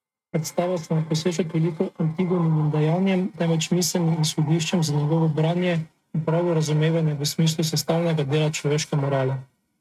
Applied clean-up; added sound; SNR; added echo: neural mask model RNNoise.